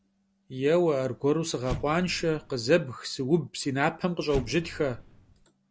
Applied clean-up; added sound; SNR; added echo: none; Explosion; 13 dB; none.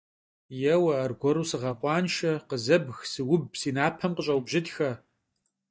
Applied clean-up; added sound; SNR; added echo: neural mask model DeepFilterNet 3.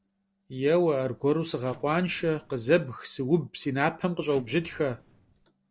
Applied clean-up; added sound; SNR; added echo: neural separator model SepFormer DNS4.